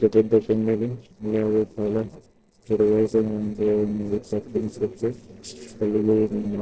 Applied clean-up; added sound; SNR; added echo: neural separator model SepFormer DNS4.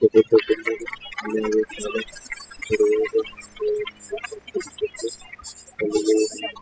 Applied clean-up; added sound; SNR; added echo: classical method spectral subtraction.